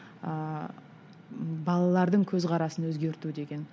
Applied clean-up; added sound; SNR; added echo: none; none; none; none.